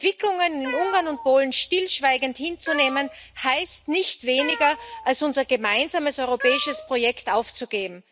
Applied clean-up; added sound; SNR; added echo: none; Cat; 12 dB; none.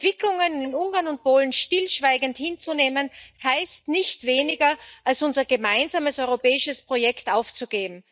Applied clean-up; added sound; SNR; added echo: neural mask model DeepFilterNet 3.